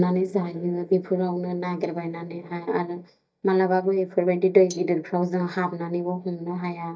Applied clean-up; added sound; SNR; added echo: neural mask model DeepFilterNet 3.